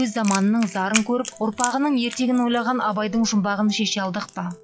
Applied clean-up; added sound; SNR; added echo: classical method log-MMSE.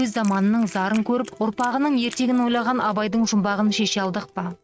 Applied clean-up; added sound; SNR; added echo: neural mask model RNNoise.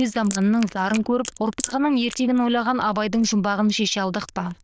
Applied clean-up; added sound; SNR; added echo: neural diffusion model UNIVERSE++.